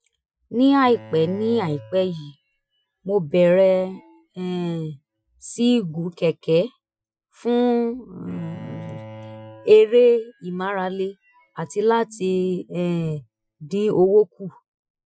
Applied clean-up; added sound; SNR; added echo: classical method Wiener filter.